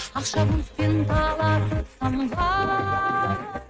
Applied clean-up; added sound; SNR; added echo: neural mask model RNNoise.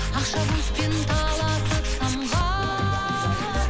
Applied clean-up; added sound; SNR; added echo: none; Tools; 10 dB; none.